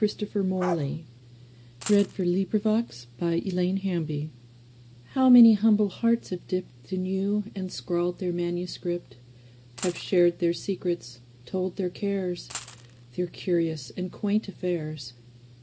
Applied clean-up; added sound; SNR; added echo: none; Bark + Coin (dropping); 14 dB; none.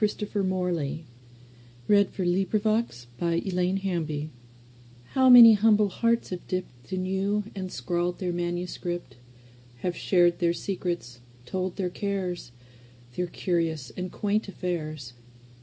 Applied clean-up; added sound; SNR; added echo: none; none; none; none.